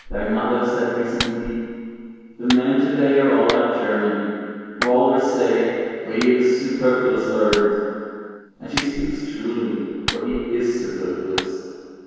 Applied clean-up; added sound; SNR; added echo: none; Clapping; 13 dB; reverberation time 2.2 s.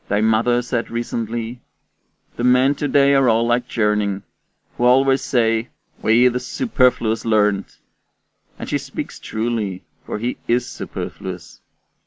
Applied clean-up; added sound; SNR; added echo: none; none; none; none.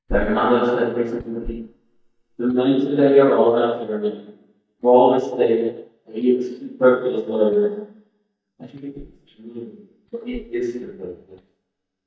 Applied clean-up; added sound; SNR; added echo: neural mask model DeepFilterNet 3.